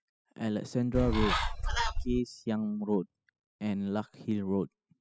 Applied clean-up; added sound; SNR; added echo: classical method spectral subtraction.